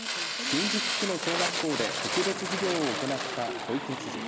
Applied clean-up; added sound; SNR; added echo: none; Fire; -1 dB; reverberation time 2.1 s.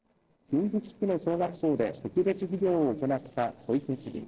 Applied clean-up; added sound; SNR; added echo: neural separator model SepFormer DNS4.